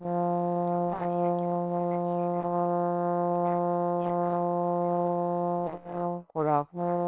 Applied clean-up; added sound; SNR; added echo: neural separator model SepFormer WHAMR!.